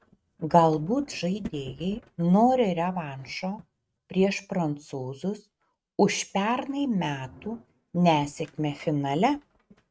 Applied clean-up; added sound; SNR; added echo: neural mask model RNNoise.